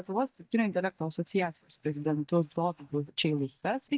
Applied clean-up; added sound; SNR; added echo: neural mask model DeepFilterNet 3.